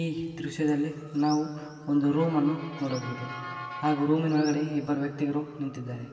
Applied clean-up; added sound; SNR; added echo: none; Motor vehicle (road) / Siren; 17 dB; reverberation time 2.4 s.